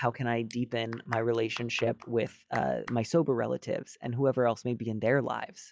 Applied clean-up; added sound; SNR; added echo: classical method log-MMSE.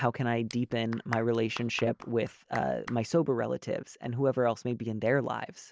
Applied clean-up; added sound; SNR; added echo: none; Clapping; 17 dB; none.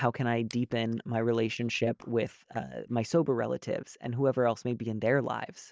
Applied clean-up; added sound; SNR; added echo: neural mask model DeepFilterNet 3.